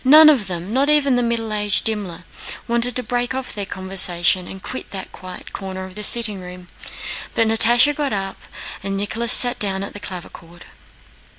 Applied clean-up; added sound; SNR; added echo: none; none; none; none.